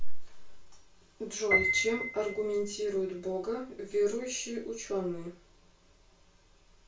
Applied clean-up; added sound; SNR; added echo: none; Piano; 7 dB; reverberation time 0.2 s.